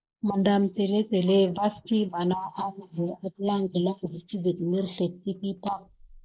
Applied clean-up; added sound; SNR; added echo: neural mask model Resemble Enhance denoiser.